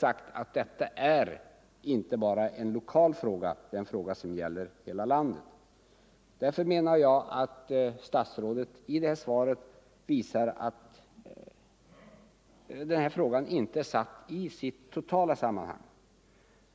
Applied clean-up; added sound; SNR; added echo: none; none; none; none.